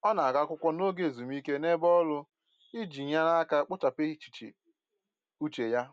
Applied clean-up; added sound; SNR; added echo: none; none; none; none.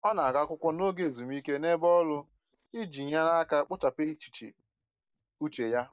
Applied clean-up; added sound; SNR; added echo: neural mask model DeepFilterNet 3.